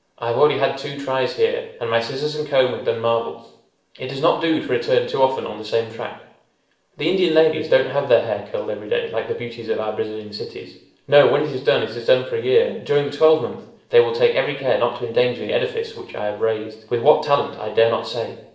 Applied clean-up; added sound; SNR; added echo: none; none; none; reverberation time 0.6 s.